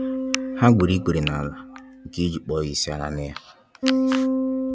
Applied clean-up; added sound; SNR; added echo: none; Bass guitar; 3 dB; none.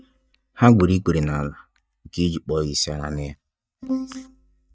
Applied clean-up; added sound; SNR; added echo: neural mask model DeepFilterNet 3.